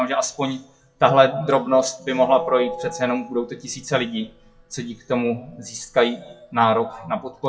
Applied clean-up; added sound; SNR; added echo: classical method WPE with log-MMSE.